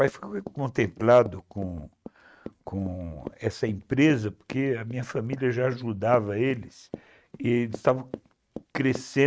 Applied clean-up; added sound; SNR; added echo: neural mask model RNNoise.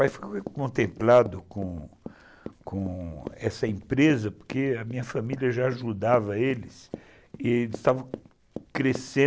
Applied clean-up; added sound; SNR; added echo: none; Run; 16 dB; none.